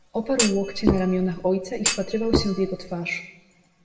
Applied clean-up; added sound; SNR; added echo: none; Thump, thud; 1 dB; reverberation time 0.8 s.